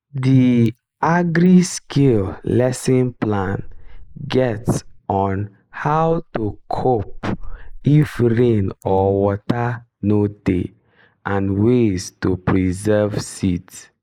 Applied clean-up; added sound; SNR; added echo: neural mask model Resemble Enhance denoiser.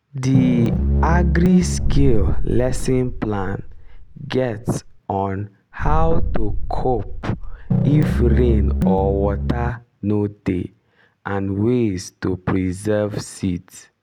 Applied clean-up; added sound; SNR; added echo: none; Boom + Piano; -3 dB; none.